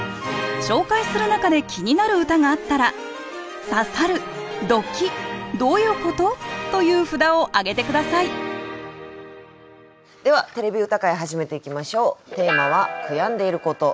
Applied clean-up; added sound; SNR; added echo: none; none; none; none.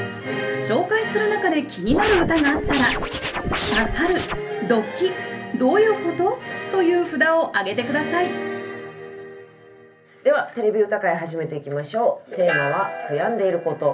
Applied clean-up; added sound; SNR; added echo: none; Scratching (performance technique); 3 dB; reverberation time 0.3 s.